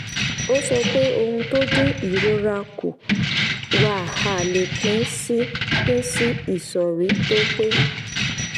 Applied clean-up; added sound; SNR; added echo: none; Keys jangling; 1 dB; none.